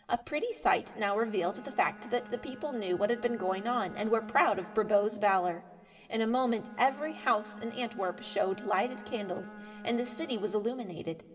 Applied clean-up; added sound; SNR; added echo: none; Bowed string instrument; 17 dB; reverberation time 2.5 s.